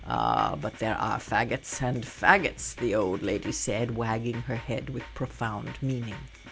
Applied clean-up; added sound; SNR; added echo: none; Drum kit; 16 dB; none.